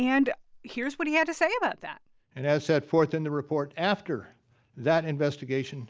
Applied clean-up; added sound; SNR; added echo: none; none; none; none.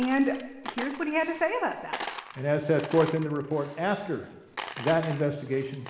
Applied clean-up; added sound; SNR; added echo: none; Coin (dropping); 13 dB; reverberation time 1.0 s.